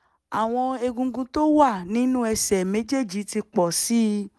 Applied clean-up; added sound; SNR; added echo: none; none; none; none.